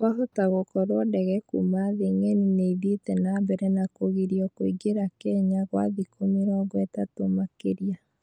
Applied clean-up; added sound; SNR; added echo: none; none; none; none.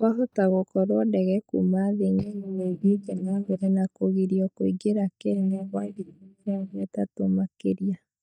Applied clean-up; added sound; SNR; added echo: neural mask model DeepFilterNet 3.